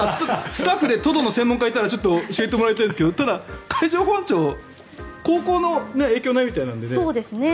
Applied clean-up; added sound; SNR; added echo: none; none; none; none.